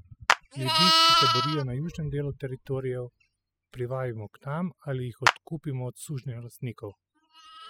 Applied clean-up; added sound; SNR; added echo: classical method spectral subtraction.